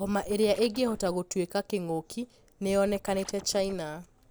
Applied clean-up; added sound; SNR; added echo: none; Scratching (performance technique); 17 dB; none.